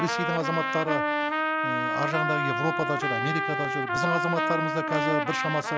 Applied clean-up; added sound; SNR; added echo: none; Trumpet; -3 dB; none.